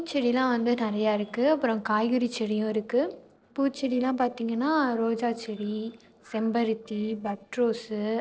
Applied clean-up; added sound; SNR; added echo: neural separator model SepFormer DNS4.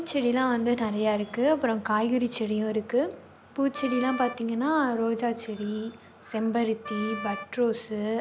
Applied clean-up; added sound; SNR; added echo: none; Wind instrument, woodwind instrument; 12 dB; none.